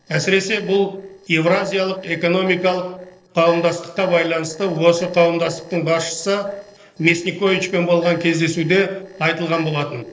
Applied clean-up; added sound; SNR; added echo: neural separator model SepFormer DNS4.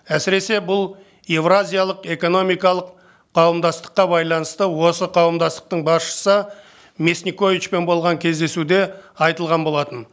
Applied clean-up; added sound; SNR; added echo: none; none; none; none.